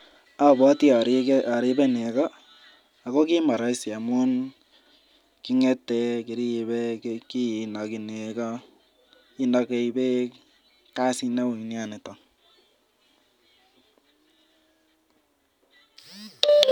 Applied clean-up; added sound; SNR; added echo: none; none; none; none.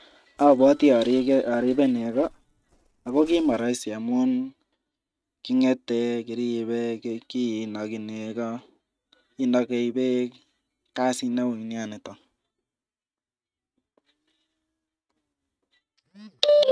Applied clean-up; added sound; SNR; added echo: neural mask model RNNoise.